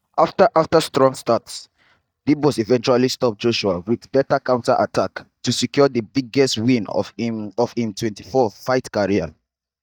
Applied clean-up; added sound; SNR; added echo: neural mask model DeepFilterNet 3.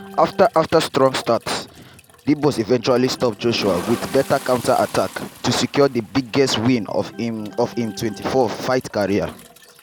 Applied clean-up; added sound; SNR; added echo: none; Toilet flush + Organ; 18 dB; none.